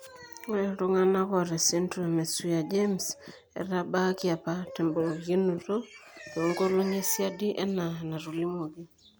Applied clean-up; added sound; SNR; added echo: none; none; none; none.